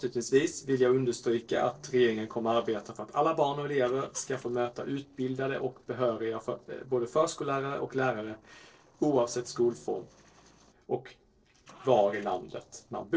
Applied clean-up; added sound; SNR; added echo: neural separator model SepFormer DNS4.